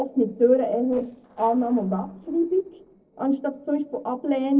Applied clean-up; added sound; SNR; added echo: neural separator model SepFormer DNS4.